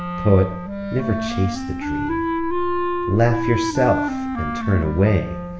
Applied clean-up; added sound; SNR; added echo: none; Wind instrument, woodwind instrument; 3 dB; reverberation time 0.9 s.